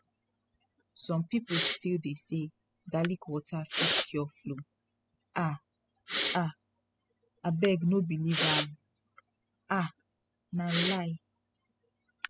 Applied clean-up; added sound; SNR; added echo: classical method spectral subtraction.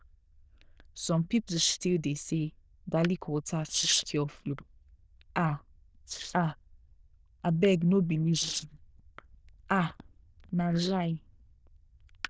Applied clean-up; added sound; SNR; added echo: neural diffusion model UNIVERSE++.